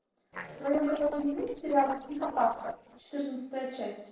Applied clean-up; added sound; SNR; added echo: neural separator model SepFormer DNS4.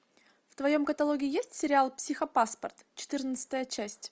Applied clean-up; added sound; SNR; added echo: none; none; none; none.